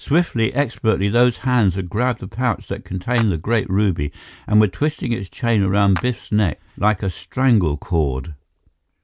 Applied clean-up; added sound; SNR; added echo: none; Clapping; 19 dB; none.